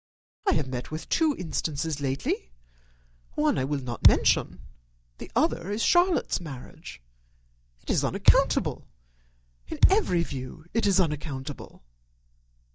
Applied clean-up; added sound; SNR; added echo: neural mask model DeepFilterNet 3.